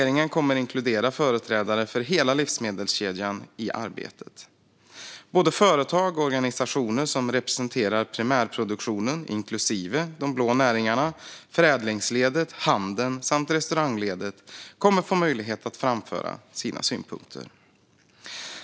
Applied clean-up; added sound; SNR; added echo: none; none; none; none.